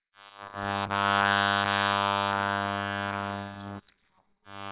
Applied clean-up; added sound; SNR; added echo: neural separator model SepFormer WHAMR!.